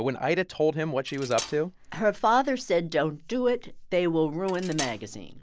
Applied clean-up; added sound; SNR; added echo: none; Cutlery, silverware; 14 dB; none.